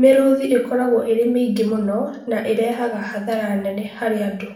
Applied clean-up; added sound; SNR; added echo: none; none; none; reverberation time 0.6 s.